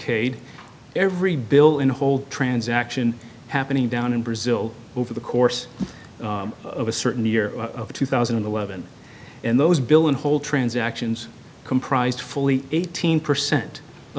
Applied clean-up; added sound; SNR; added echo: none; none; none; none.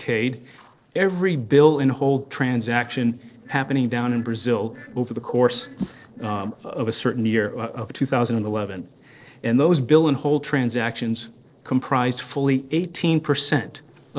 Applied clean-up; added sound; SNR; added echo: neural separator model SepFormer DNS4.